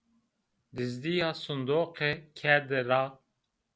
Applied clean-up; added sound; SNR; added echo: none; none; none; none.